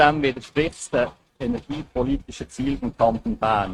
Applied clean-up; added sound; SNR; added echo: neural mask model RNNoise.